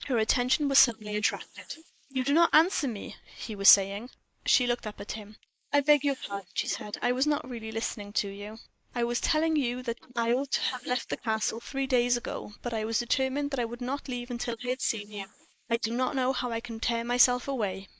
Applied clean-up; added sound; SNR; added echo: neural mask model Resemble Enhance denoiser.